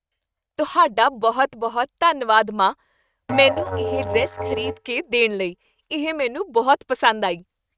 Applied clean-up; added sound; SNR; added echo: neural mask model RNNoise.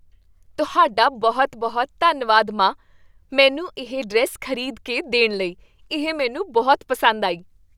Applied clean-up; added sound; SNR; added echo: none; none; none; none.